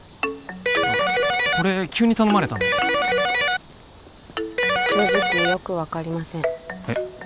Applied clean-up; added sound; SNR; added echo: none; Electric guitar; -5 dB; none.